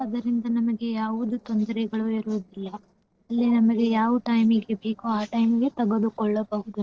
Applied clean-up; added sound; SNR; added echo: neural separator model SepFormer DNS4.